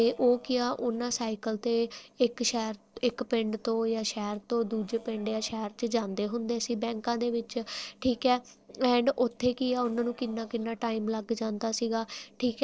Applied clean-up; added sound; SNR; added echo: neural separator model SepFormer DNS4.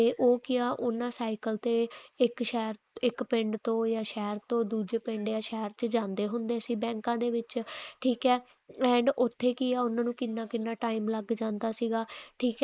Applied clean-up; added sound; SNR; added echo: neural mask model Resemble Enhance denoiser.